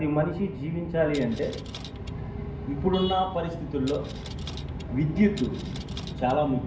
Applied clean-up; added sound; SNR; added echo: none; Coin (dropping); 19 dB; reverberation time 0.7 s.